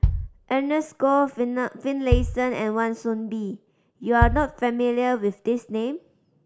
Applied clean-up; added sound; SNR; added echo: none; Bass drum; 5 dB; none.